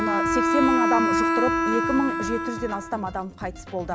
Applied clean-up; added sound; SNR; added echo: none; Bowed string instrument; -3 dB; none.